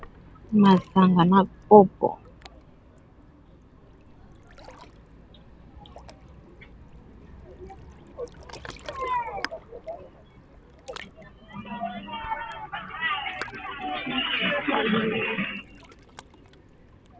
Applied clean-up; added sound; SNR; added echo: none; Ocean; 19 dB; none.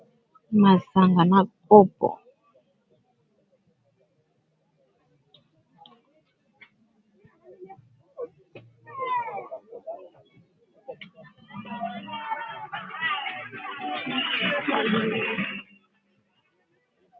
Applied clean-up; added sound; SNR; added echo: none; none; none; none.